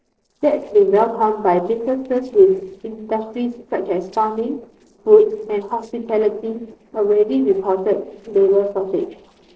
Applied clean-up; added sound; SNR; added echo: neural separator model SepFormer DNS4.